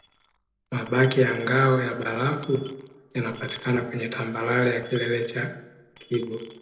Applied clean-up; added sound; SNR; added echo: neural separator model SepFormer DNS4.